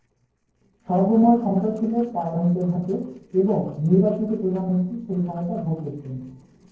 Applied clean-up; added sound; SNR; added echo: neural separator model SepFormer DNS4.